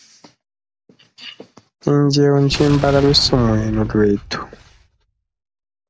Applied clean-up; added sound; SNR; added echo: none; Explosion; 11 dB; none.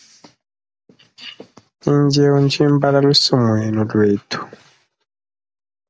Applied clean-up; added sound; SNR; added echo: none; none; none; none.